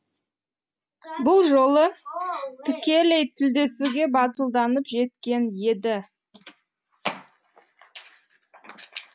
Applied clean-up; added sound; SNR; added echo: none; none; none; none.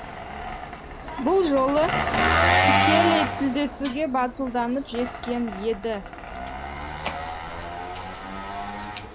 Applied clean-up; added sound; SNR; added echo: none; Engine; -1 dB; none.